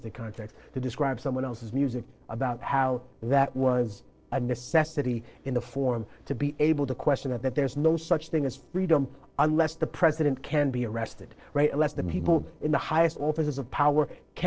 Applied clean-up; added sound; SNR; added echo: neural separator model SepFormer DNS4.